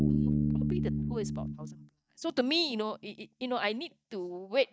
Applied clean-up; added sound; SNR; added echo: neural mask model DeepFilterNet 3.